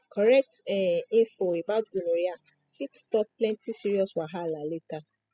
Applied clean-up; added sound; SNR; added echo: classical method spectral subtraction.